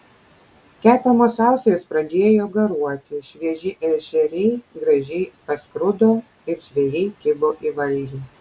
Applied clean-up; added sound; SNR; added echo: none; none; none; none.